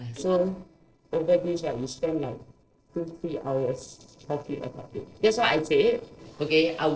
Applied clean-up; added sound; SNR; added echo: neural separator model SepFormer DNS4.